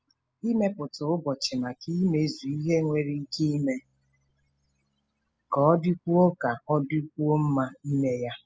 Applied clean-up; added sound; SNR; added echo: classical method spectral subtraction.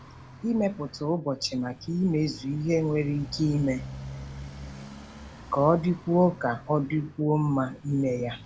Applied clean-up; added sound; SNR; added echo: none; Motorcycle; 16 dB; none.